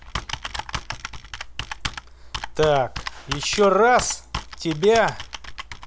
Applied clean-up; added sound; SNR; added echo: none; Computer keyboard; 9 dB; none.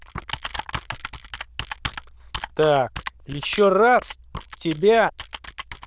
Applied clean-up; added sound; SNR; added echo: neural diffusion model UNIVERSE++.